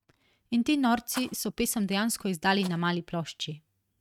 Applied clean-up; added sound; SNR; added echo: neural mask model RNNoise.